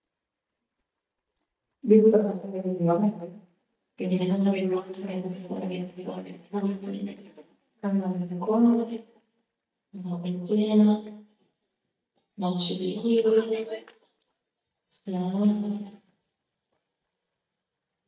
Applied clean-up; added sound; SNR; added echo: neural mask model DeepFilterNet 3.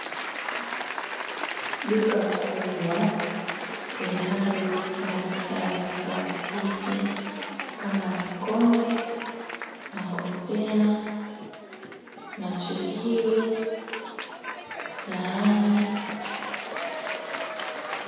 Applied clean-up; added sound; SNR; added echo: none; Applause / Cheering; 6 dB; reverberation time 1.9 s.